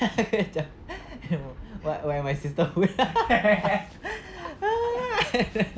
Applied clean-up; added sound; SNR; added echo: none; none; none; none.